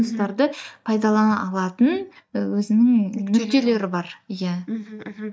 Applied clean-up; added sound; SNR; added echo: neural mask model DeepFilterNet 3.